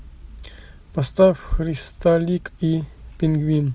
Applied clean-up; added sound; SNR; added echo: none; none; none; none.